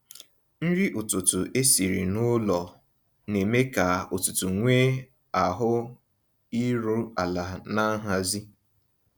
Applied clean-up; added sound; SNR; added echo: none; none; none; none.